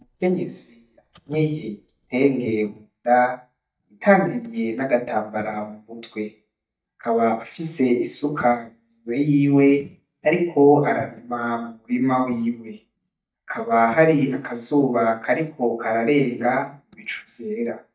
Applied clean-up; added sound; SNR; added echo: neural mask model DeepFilterNet 3.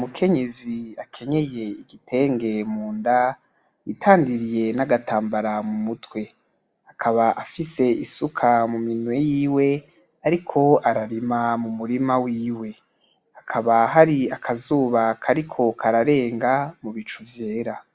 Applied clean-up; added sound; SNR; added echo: none; none; none; none.